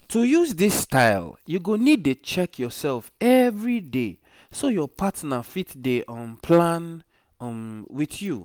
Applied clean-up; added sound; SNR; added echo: none; none; none; none.